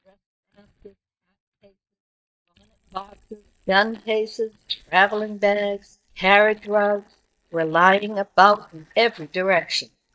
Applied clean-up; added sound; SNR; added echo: neural mask model DeepFilterNet 3.